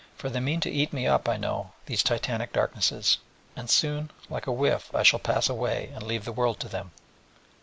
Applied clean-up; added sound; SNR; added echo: neural mask model Resemble Enhance denoiser.